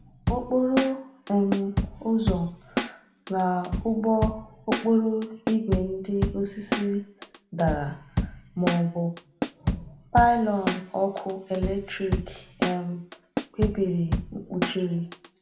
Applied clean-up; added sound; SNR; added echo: none; Drum / Drum kit; 4 dB; reverberation time 0.5 s.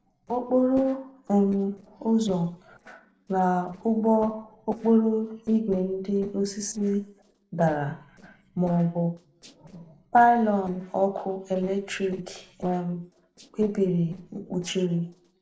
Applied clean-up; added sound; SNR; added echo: neural separator model SepFormer DNS4.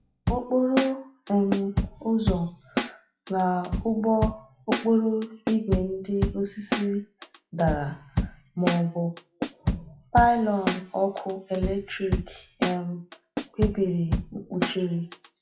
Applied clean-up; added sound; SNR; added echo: classical method WPE with log-MMSE.